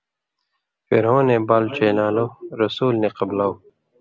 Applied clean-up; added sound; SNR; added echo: none; none; none; none.